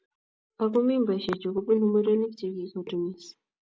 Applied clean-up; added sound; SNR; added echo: none; none; none; none.